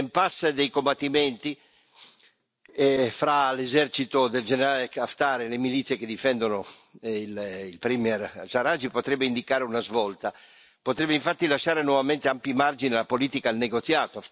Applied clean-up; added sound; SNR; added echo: none; none; none; none.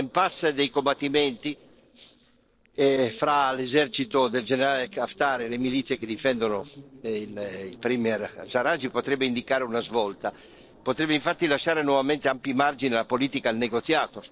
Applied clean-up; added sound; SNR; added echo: neural separator model SepFormer DNS4.